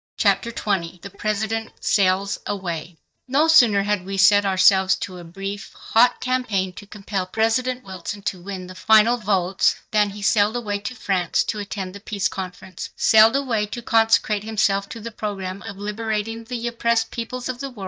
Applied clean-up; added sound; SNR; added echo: neural mask model DeepFilterNet 3.